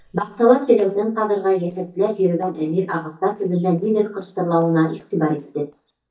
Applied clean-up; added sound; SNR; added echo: neural mask model DeepFilterNet 3.